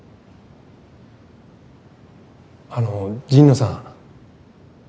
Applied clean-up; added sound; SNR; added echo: none; none; none; none.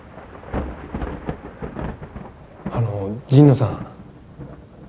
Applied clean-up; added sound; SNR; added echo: none; Thunder / Rain; 10 dB; none.